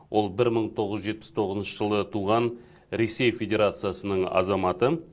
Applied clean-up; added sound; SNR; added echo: none; none; none; none.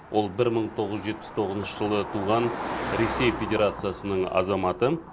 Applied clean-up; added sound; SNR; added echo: none; Car passing by; 9 dB; none.